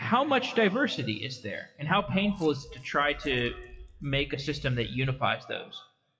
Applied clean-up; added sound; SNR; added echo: classical method WPE with log-MMSE.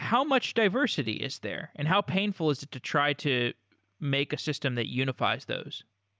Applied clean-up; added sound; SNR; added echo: none; none; none; none.